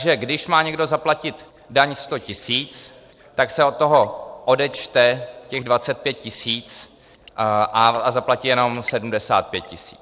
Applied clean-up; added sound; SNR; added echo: neural separator model SepFormer DNS4.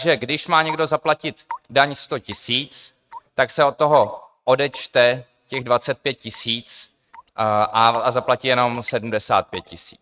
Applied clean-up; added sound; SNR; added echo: neural mask model RNNoise.